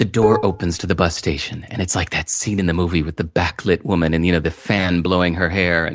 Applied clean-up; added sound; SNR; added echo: none; Dishes, pots, and pans; 6 dB; none.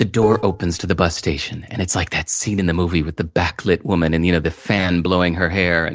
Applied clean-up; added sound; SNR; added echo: neural separator model SepFormer DNS4.